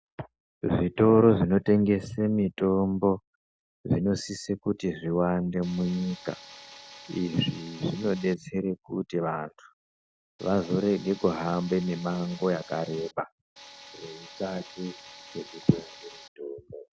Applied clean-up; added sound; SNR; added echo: none; Tools; 19 dB; none.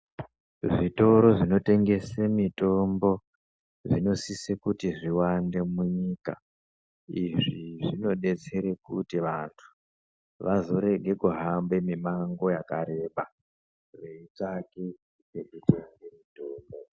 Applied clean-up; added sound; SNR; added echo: none; none; none; none.